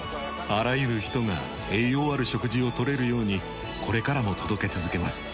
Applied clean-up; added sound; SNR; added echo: none; none; none; none.